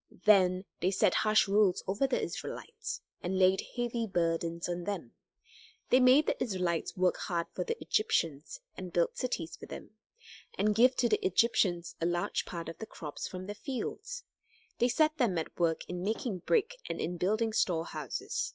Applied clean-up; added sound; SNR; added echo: classical method log-MMSE.